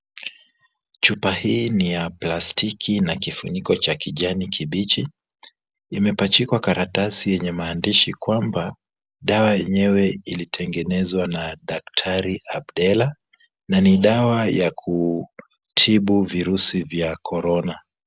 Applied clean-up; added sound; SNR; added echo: none; none; none; none.